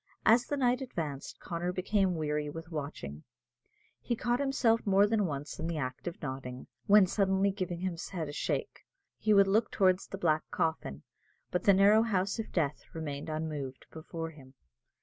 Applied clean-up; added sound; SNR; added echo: none; none; none; none.